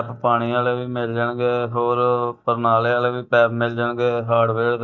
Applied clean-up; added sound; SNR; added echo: neural mask model DeepFilterNet 3.